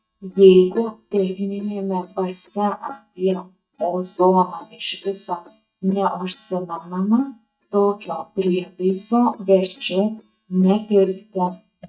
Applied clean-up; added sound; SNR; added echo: neural mask model DeepFilterNet 3.